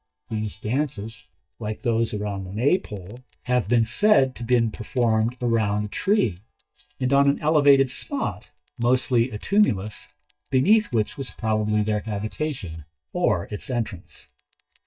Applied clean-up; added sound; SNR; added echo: neural mask model DeepFilterNet 3.